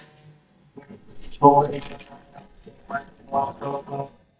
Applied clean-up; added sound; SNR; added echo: neural mask model DeepFilterNet 3.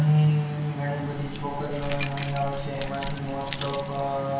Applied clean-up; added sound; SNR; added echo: none; Keys jangling; 2 dB; reverberation time 0.7 s.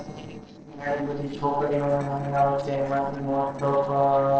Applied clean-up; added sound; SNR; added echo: neural separator model SepFormer DNS4.